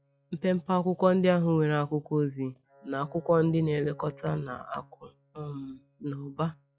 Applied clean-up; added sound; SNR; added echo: classical method log-MMSE.